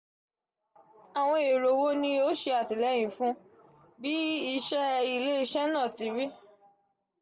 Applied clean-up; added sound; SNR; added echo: none; none; none; none.